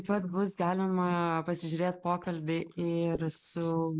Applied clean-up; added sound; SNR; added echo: neural mask model Resemble Enhance denoiser.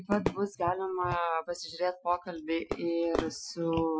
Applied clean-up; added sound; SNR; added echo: classical method Wiener filter.